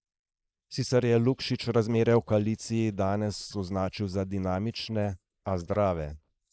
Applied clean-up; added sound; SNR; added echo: neural mask model Resemble Enhance denoiser.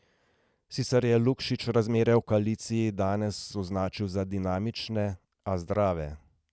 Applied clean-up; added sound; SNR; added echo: none; none; none; none.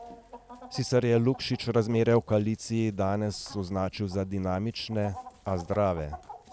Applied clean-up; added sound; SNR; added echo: none; Chicken, rooster; 20 dB; none.